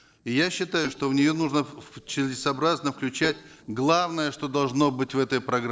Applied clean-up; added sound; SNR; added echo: neural separator model SepFormer DNS4.